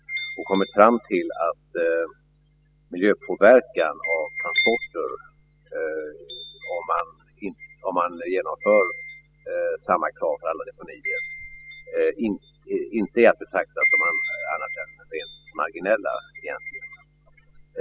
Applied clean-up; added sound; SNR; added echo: classical method spectral subtraction.